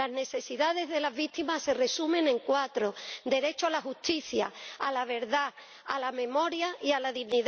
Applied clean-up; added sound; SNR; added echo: none; none; none; none.